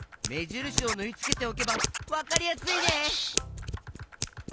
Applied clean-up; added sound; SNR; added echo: none; Scissors + Scratching (performance technique); -1 dB; none.